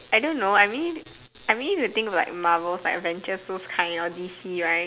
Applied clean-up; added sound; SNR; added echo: none; none; none; none.